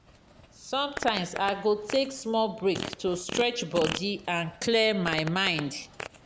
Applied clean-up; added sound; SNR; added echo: none; Fart; 11 dB; none.